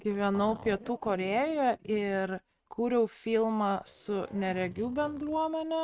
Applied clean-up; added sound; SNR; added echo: neural mask model RNNoise.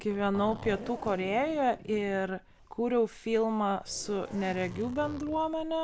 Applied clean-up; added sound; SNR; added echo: none; Zipper (clothing); 16 dB; none.